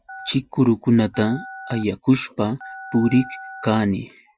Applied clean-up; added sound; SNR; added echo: classical method Wiener filter.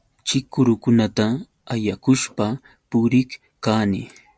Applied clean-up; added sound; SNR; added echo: none; none; none; none.